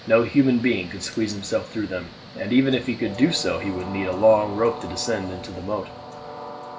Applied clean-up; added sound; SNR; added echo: none; Train; 14 dB; reverberation time 0.3 s.